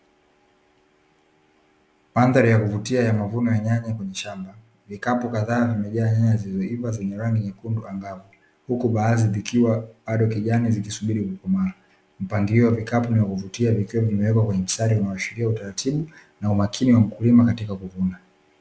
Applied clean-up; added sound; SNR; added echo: none; none; none; none.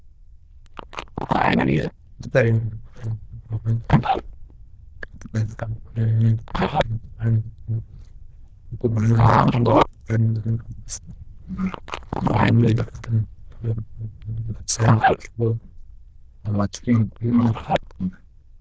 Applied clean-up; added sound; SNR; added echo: neural diffusion model UNIVERSE++.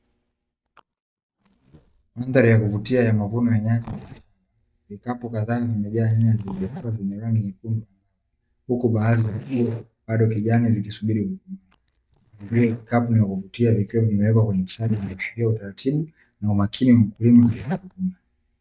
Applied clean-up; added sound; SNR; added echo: neural mask model DeepFilterNet 3.